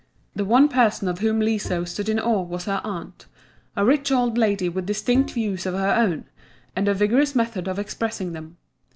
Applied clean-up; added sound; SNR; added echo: none; Bowed string instrument; 14 dB; none.